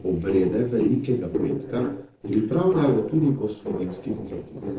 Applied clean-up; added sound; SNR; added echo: neural separator model SepFormer DNS4.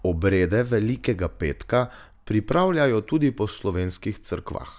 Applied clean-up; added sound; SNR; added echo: none; none; none; none.